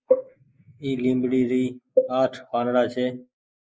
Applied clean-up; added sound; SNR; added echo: neural mask model Resemble Enhance denoiser.